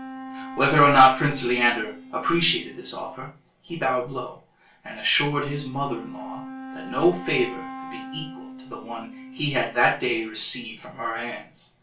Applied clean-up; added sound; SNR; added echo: none; Wind instrument, woodwind instrument; 15 dB; reverberation time 0.3 s.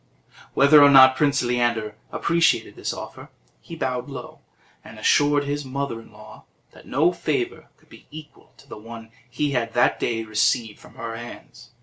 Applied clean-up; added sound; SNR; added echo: none; none; none; none.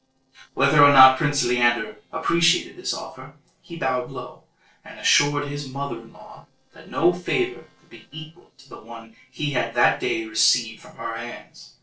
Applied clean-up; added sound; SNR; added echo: neural separator model SepFormer DNS4.